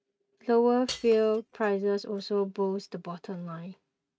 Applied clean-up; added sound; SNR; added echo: neural mask model RNNoise.